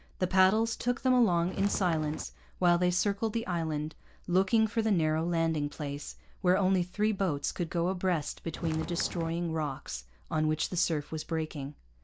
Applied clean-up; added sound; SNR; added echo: none; Walk, footsteps; 11 dB; none.